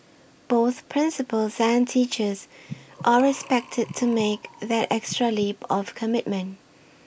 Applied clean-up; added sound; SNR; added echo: none; Breathing; 17 dB; none.